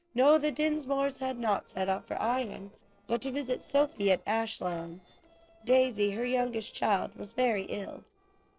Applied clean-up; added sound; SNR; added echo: neural separator model SepFormer DNS4.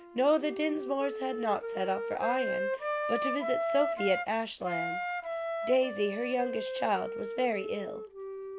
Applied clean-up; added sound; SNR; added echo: none; Wind instrument, woodwind instrument; 3 dB; none.